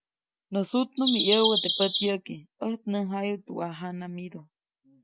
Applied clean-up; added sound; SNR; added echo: none; Bird vocalization, bird call, bird song; -2 dB; none.